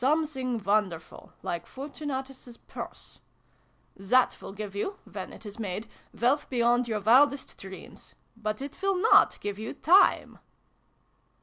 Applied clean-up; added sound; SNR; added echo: none; none; none; none.